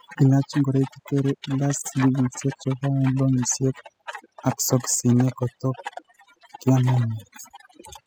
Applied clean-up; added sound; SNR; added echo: classical method spectral subtraction.